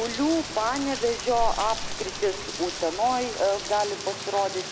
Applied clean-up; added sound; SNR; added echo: none; Rain; 6 dB; none.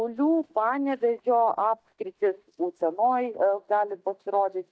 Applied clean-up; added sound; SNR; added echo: neural mask model DeepFilterNet 3.